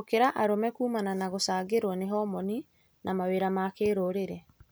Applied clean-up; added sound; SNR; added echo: none; none; none; none.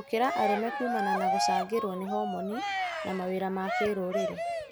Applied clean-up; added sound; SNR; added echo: none; Cheering; 0 dB; none.